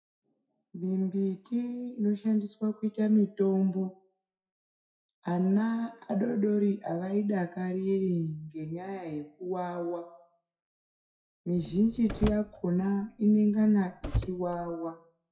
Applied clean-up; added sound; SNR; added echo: classical method WPE with log-MMSE.